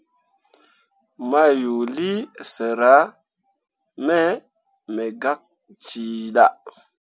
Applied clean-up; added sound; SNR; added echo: none; none; none; none.